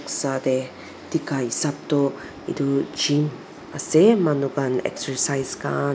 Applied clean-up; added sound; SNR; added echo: none; none; none; none.